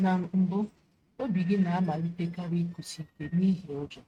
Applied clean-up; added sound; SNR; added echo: neural mask model RNNoise.